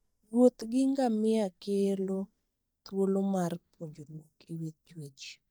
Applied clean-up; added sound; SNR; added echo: neural mask model DeepFilterNet 3.